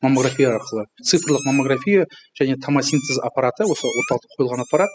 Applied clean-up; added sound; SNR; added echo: classical method spectral subtraction.